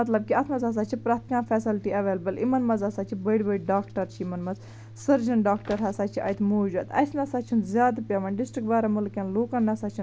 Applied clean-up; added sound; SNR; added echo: none; Organ; 19 dB; none.